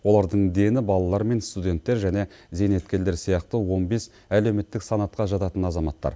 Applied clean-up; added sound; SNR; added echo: none; none; none; none.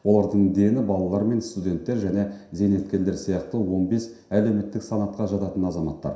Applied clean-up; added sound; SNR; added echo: none; none; none; reverberation time 0.7 s.